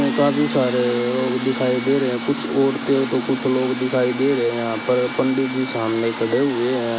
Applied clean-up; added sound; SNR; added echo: none; Sawing + Bass guitar; 7 dB; none.